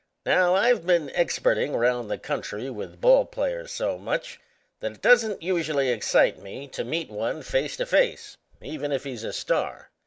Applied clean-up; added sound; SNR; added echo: none; none; none; none.